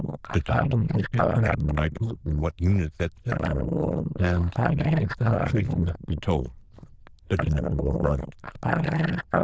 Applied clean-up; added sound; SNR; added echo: neural diffusion model UNIVERSE++.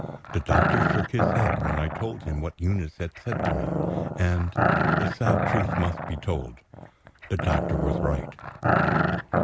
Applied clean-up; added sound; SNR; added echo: none; Growling; -3 dB; none.